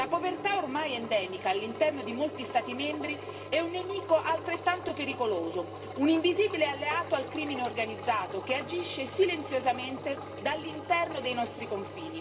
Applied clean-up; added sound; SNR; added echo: none; Engine; 10 dB; reverberation time 0.6 s.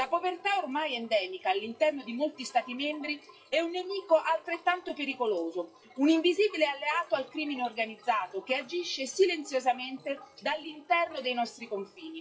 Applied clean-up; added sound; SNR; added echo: classical method WPE with log-MMSE.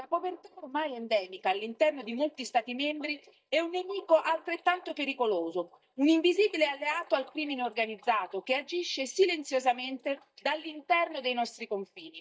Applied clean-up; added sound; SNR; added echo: neural mask model DeepFilterNet 3.